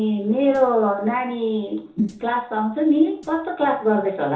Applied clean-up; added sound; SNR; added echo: neural separator model SepFormer DNS4.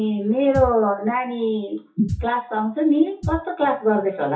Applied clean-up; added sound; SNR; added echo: classical method WPE with log-MMSE.